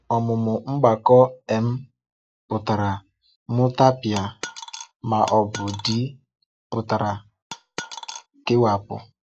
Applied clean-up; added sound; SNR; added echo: classical method log-MMSE.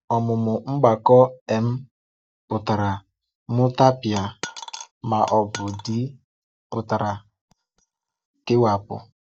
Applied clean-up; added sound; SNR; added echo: neural mask model DeepFilterNet 3.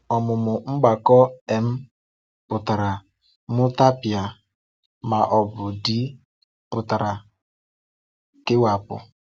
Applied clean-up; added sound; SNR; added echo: none; none; none; none.